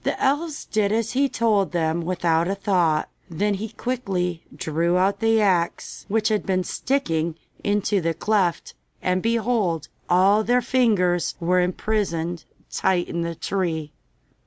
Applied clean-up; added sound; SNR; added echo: none; none; none; none.